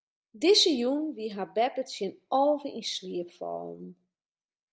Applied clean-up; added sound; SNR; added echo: none; none; none; none.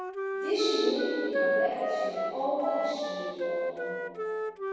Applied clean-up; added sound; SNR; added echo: none; Wind instrument, woodwind instrument; -1 dB; reverberation time 2.2 s.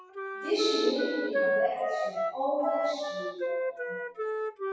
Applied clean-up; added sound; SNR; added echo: classical method WPE with log-MMSE.